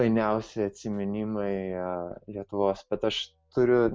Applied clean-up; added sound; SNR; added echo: none; none; none; none.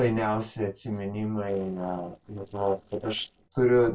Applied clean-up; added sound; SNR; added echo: neural separator model SepFormer DNS4.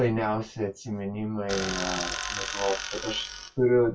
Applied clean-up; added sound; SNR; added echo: classical method WPE with log-MMSE.